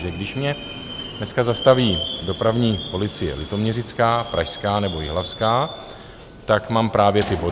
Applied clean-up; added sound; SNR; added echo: none; Subway, metro, underground; 12 dB; none.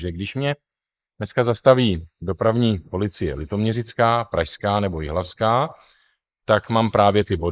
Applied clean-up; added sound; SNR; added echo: neural mask model Resemble Enhance denoiser.